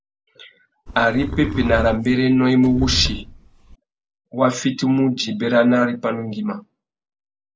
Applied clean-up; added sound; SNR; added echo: none; Livestock, farm animals, working animals; 8 dB; none.